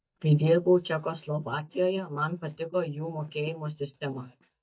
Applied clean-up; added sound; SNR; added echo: neural mask model DeepFilterNet 3.